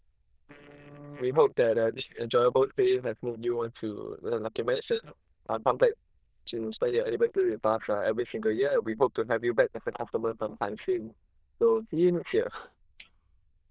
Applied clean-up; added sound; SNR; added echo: neural diffusion model UNIVERSE++.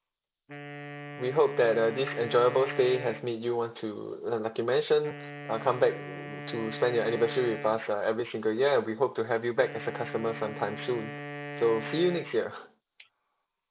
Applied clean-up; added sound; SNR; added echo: none; Wind instrument, woodwind instrument; 13 dB; none.